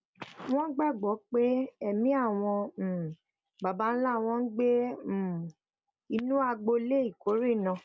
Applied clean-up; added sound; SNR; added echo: none; none; none; none.